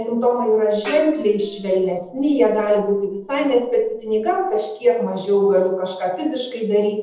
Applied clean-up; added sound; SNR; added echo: neural separator model SepFormer DNS4.